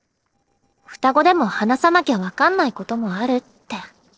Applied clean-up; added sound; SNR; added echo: neural separator model SepFormer DNS4.